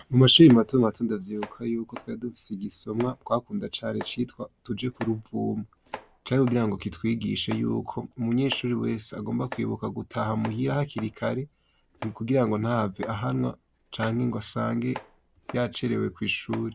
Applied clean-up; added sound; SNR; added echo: none; Domestic sounds, home sounds; 20 dB; none.